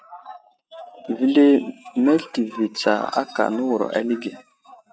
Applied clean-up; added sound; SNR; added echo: neural mask model RNNoise.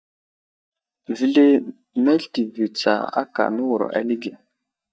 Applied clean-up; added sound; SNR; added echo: neural mask model DeepFilterNet 3.